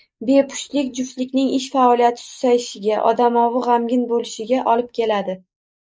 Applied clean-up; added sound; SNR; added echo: neural mask model Resemble Enhance denoiser.